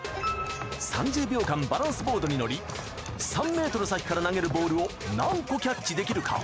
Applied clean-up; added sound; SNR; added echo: none; none; none; none.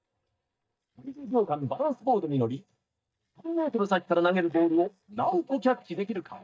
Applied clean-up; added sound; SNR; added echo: neural mask model DeepFilterNet 3.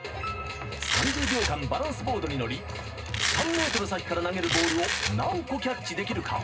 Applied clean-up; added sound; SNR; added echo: none; Domestic sounds, home sounds; 1 dB; reverberation time 0.2 s.